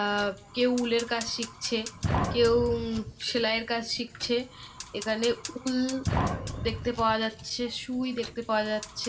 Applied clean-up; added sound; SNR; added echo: none; Fire; 7 dB; reverberation time 0.3 s.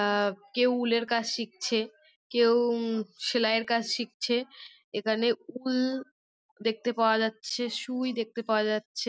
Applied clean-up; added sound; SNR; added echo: none; none; none; none.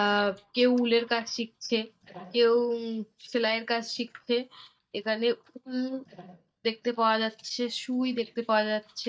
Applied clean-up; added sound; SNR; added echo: neural mask model DeepFilterNet 3.